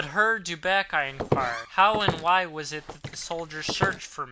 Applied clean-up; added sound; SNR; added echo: none; Walk, footsteps; 6 dB; none.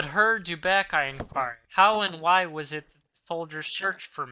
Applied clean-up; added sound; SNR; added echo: neural mask model DeepFilterNet 3.